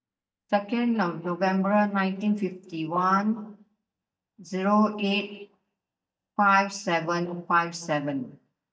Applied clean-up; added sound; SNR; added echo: neural mask model DeepFilterNet 3.